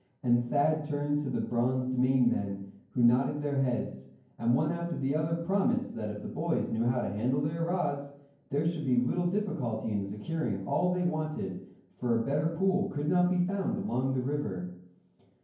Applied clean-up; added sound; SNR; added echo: none; none; none; reverberation time 0.9 s.